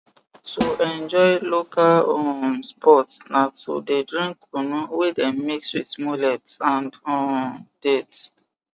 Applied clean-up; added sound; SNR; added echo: none; Snare drum; 12 dB; none.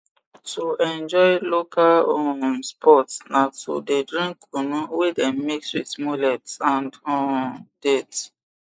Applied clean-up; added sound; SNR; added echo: neural mask model Resemble Enhance denoiser.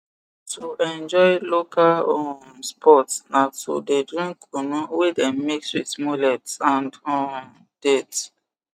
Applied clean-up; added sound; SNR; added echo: neural mask model DeepFilterNet 3.